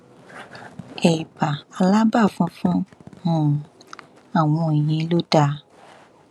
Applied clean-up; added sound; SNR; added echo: none; none; none; none.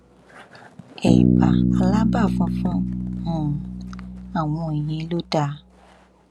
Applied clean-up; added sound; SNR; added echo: none; Bass guitar; -3 dB; none.